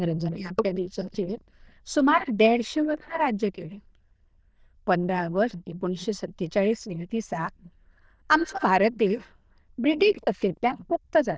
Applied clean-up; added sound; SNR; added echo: neural diffusion model UNIVERSE++.